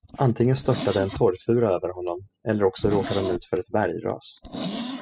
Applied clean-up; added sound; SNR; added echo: classical method spectral subtraction.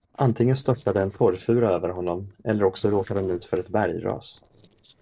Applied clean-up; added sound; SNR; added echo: neural separator model SepFormer DNS4.